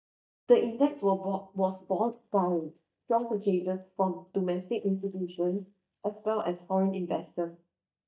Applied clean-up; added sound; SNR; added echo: neural mask model DeepFilterNet 3.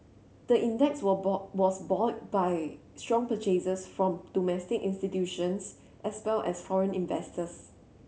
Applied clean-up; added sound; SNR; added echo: none; none; none; none.